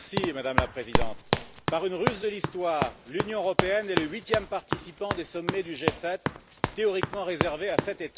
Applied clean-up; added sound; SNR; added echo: none; Run; 0 dB; none.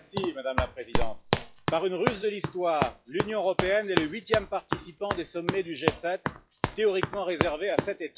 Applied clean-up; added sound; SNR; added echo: classical method log-MMSE.